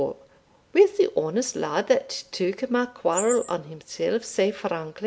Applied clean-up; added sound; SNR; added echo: none; Chirp, tweet; 13 dB; none.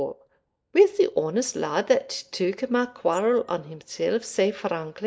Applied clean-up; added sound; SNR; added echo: neural mask model DeepFilterNet 3.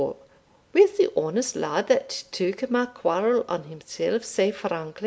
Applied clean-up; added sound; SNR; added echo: none; none; none; none.